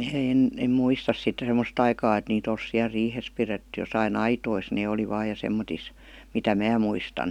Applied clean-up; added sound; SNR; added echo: none; none; none; none.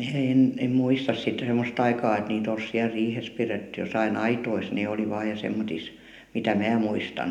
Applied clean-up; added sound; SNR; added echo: none; none; none; reverberation time 0.7 s.